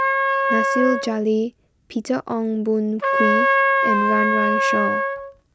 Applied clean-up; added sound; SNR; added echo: none; Trumpet; -3 dB; none.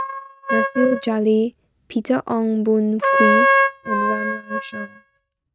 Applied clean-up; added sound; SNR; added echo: neural mask model RNNoise.